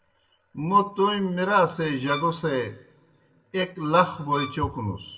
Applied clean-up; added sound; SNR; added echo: none; Bowed string instrument; 11 dB; reverberation time 0.8 s.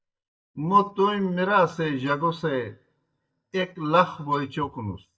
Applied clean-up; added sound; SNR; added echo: neural mask model DeepFilterNet 3.